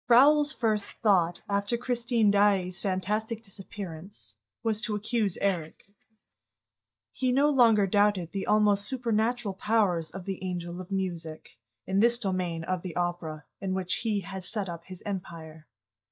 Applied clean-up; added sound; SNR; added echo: neural mask model DeepFilterNet 3.